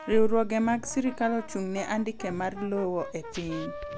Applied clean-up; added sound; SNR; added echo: none; Brass instrument; 16 dB; none.